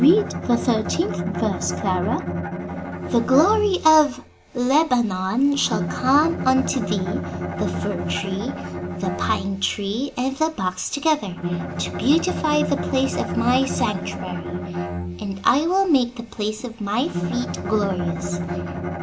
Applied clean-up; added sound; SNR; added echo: none; Bowed string instrument; 6 dB; none.